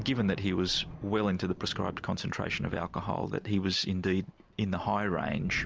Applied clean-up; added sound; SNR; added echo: none; Thunder; 17 dB; none.